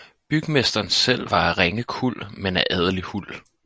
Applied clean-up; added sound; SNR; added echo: none; none; none; none.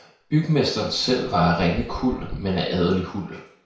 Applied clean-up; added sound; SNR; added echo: none; Dog; 15 dB; reverberation time 0.6 s.